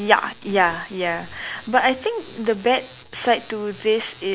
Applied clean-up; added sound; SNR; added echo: none; none; none; none.